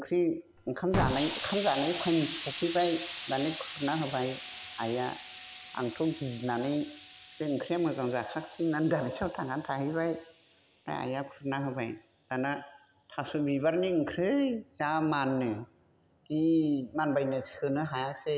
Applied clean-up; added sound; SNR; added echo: none; Explosion; 12 dB; none.